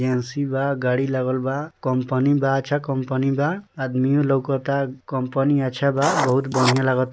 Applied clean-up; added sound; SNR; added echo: neural mask model Resemble Enhance denoiser.